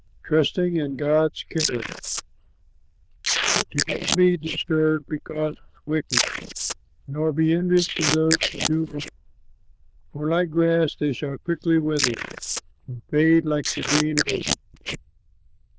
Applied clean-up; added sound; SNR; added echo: neural diffusion model UNIVERSE++.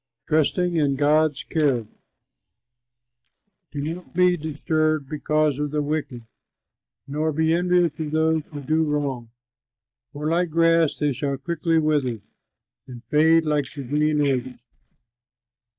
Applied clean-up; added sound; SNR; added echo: neural mask model DeepFilterNet 3.